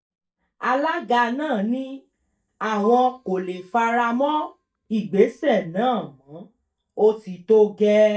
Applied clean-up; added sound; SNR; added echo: neural mask model DeepFilterNet 3.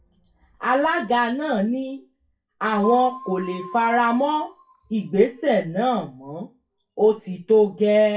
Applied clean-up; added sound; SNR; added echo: classical method WPE with log-MMSE.